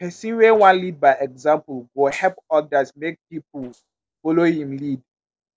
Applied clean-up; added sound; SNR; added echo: neural separator model SepFormer DNS4.